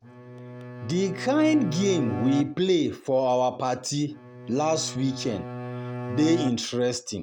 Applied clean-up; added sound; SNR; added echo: none; Bowed string instrument; 10 dB; none.